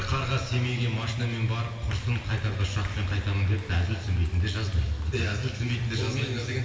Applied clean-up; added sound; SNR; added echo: none; Applause; 19 dB; reverberation time 2.5 s.